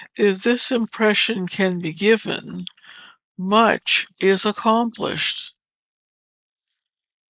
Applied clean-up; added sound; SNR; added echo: neural mask model Resemble Enhance denoiser.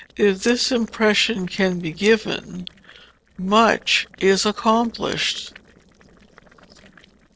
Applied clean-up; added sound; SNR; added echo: neural separator model SepFormer DNS4.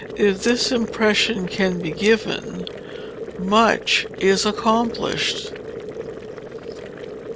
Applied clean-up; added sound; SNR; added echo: none; Boiling; 10 dB; none.